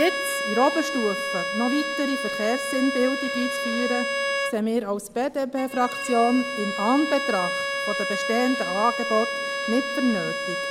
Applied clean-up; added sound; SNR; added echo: none; Bowed string instrument; 3 dB; none.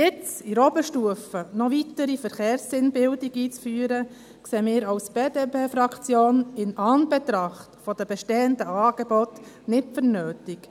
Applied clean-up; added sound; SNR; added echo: none; none; none; none.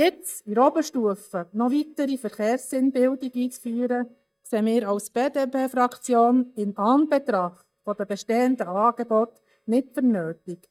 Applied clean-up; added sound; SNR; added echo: neural mask model DeepFilterNet 3.